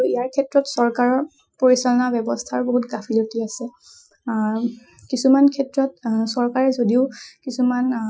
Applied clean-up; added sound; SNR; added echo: classical method Wiener filter.